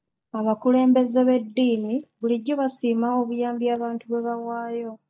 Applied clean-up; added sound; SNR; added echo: neural mask model DeepFilterNet 3.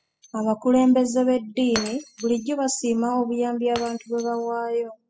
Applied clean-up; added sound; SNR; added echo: classical method spectral subtraction.